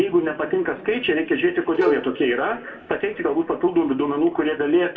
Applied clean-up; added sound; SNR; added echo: none; Bowed string instrument; 7 dB; reverberation time 2.0 s.